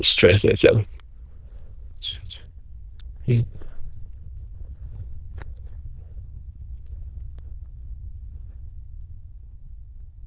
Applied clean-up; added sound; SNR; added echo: neural diffusion model UNIVERSE++.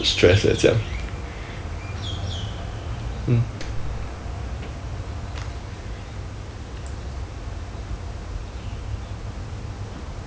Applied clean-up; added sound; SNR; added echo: none; Clapping; 7 dB; none.